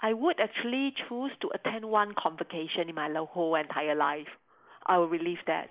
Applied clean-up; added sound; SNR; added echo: neural mask model Resemble Enhance denoiser.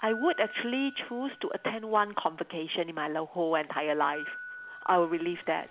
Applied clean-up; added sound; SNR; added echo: none; Glockenspiel; 16 dB; none.